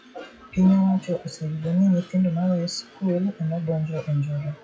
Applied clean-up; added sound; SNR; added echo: classical method WPE with log-MMSE.